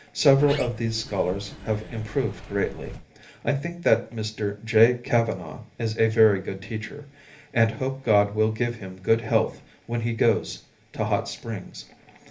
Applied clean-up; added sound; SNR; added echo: none; Sliding door; 14 dB; reverberation time 0.3 s.